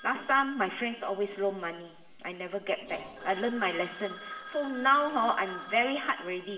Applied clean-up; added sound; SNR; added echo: none; Telephone; 16 dB; reverberation time 0.8 s.